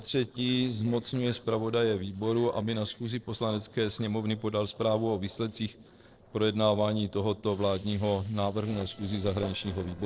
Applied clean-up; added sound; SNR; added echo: neural separator model SepFormer DNS4.